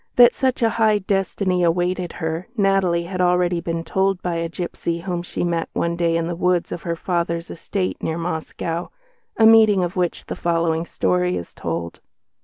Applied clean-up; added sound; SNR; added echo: none; none; none; none.